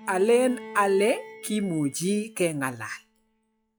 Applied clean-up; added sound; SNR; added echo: classical method log-MMSE.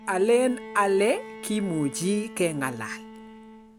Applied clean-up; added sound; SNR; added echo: none; Bowed string instrument; 15 dB; none.